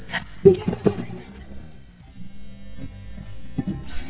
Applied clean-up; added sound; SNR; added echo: neural mask model DeepFilterNet 3.